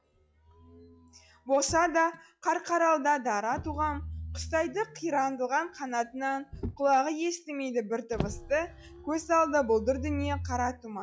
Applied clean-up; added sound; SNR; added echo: classical method log-MMSE.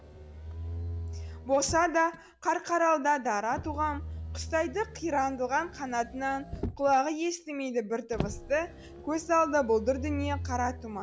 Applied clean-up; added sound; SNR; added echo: none; Motor vehicle (road); 10 dB; none.